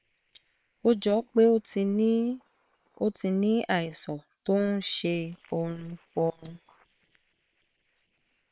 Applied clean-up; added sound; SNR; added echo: neural separator model SepFormer WHAM!.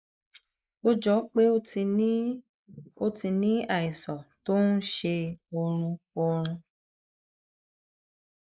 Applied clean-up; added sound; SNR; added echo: neural mask model Resemble Enhance denoiser.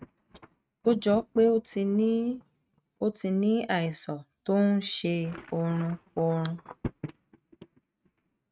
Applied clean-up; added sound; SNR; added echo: neural mask model RNNoise.